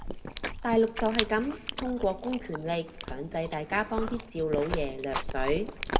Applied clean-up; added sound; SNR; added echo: none; Chewing, mastication; 4 dB; reverberation time 0.7 s.